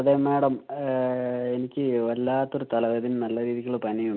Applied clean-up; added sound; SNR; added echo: none; none; none; none.